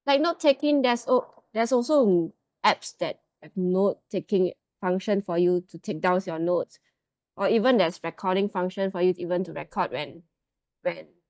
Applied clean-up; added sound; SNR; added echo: neural mask model DeepFilterNet 3.